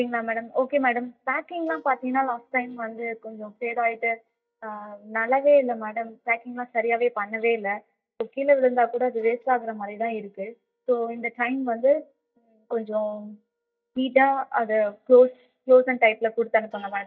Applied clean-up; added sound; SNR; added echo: neural mask model DeepFilterNet 3.